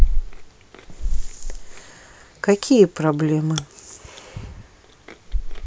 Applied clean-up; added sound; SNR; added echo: none; Chewing, mastication; 0 dB; none.